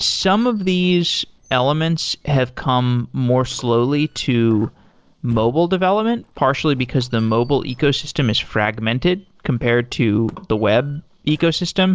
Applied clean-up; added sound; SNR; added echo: neural separator model SepFormer DNS4.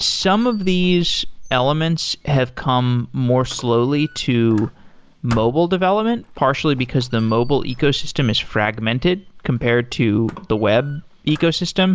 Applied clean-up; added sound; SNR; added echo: none; Squeak; 15 dB; none.